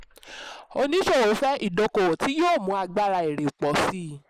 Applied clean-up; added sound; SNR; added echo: neural mask model Resemble Enhance denoiser.